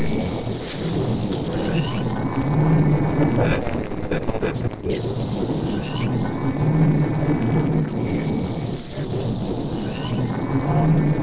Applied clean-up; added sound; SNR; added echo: neural separator model SepFormer DNS4.